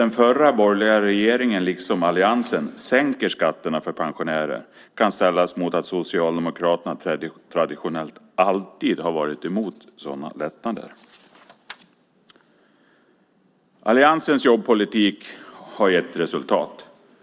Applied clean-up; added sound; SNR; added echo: none; none; none; none.